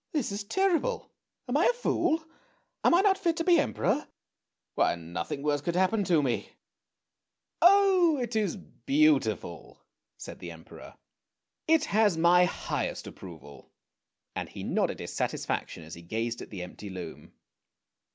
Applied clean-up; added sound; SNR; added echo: none; none; none; none.